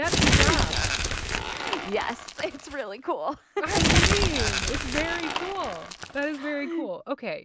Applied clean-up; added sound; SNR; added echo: none; Crumpling, crinkling; -5 dB; none.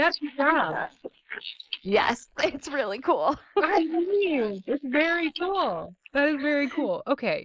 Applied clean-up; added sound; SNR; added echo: neural mask model Resemble Enhance denoiser.